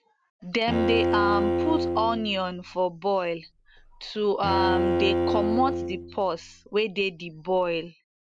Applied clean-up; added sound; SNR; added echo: none; Bowed string instrument; 1 dB; none.